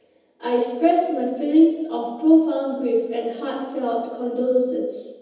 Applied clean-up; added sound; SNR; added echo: none; none; none; reverberation time 1.1 s.